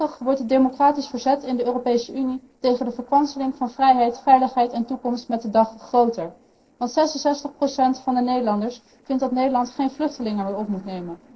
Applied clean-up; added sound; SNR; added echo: neural separator model SepFormer DNS4.